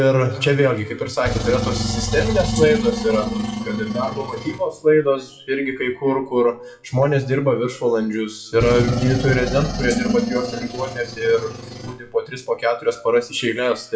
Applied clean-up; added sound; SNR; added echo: classical method WPE with log-MMSE.